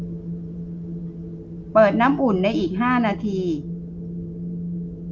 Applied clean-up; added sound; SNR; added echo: none; Wind; 8 dB; none.